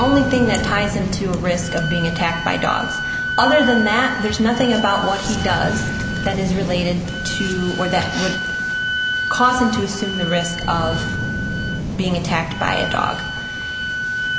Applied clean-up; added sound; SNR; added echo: none; Wind instrument, woodwind instrument + Boom; 4 dB; none.